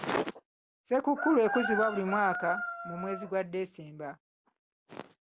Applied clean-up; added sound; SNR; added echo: none; none; none; none.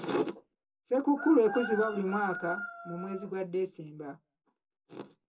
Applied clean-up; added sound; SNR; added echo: none; none; none; reverberation time 0.2 s.